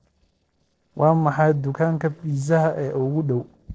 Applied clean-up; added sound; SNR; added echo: neural separator model SepFormer DNS4.